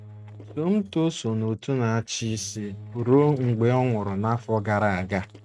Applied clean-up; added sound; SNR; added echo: neural mask model RNNoise.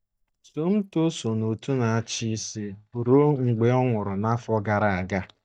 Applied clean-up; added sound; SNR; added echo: neural mask model DeepFilterNet 3.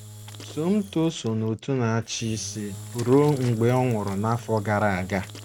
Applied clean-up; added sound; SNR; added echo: none; Engine / Drill; 17 dB; none.